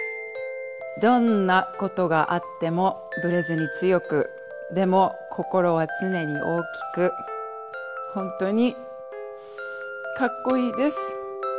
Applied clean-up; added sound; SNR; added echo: none; none; none; none.